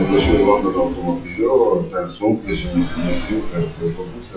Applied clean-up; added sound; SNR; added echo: classical method WPE with log-MMSE.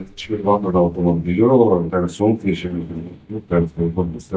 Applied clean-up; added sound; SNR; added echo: neural mask model DeepFilterNet 3.